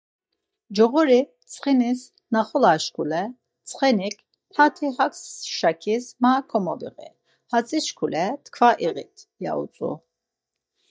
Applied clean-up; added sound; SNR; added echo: neural mask model DeepFilterNet 3.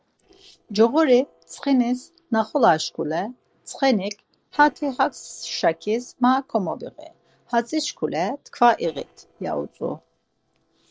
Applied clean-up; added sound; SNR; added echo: neural separator model SepFormer DNS4.